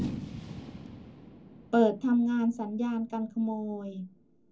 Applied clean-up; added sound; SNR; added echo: none; Fireworks; 13 dB; reverberation time 0.3 s.